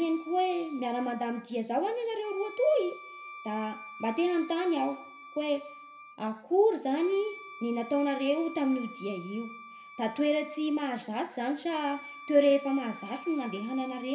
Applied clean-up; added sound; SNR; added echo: none; Wind instrument, woodwind instrument; 17 dB; reverberation time 0.6 s.